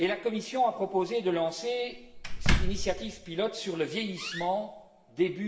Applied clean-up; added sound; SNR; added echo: none; Slam; 3 dB; reverberation time 0.9 s.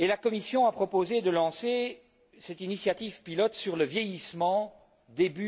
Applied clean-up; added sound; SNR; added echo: none; none; none; none.